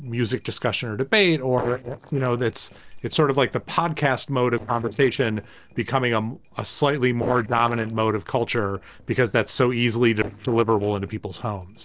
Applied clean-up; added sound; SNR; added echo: neural separator model SepFormer DNS4.